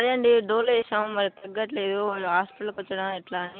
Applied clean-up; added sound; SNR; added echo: none; none; none; none.